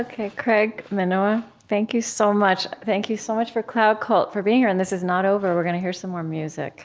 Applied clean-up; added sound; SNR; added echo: none; none; none; none.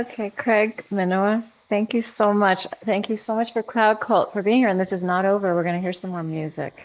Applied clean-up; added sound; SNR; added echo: neural mask model Resemble Enhance denoiser.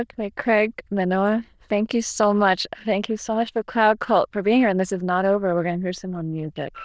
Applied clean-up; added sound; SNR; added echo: neural diffusion model UNIVERSE++.